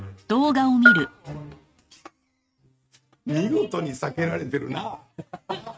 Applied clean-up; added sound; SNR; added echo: neural mask model RNNoise.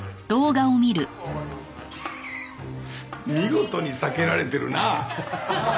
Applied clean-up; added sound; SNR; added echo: none; none; none; none.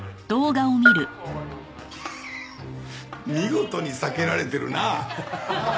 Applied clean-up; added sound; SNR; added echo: none; Bell; 0 dB; none.